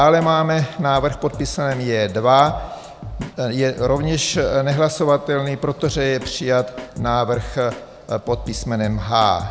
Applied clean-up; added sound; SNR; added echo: none; Drum kit; 16 dB; none.